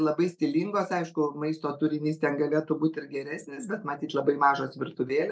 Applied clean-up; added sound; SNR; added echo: none; none; none; none.